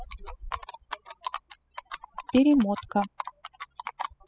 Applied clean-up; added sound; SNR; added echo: classical method spectral subtraction.